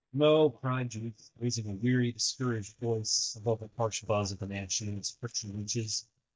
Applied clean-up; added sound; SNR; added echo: neural mask model DeepFilterNet 3.